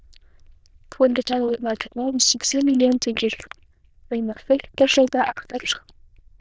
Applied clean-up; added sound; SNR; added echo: neural diffusion model UNIVERSE++.